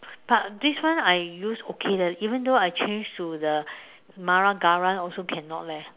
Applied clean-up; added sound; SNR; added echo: none; none; none; none.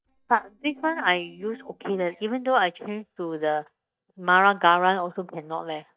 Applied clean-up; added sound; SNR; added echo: neural mask model DeepFilterNet 3.